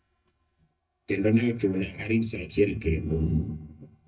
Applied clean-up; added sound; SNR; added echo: neural mask model DeepFilterNet 3.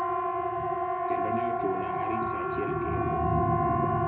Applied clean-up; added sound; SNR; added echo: none; Siren; -5 dB; reverberation time 0.4 s.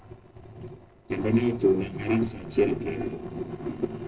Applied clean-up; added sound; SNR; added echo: neural separator model SepFormer DNS4.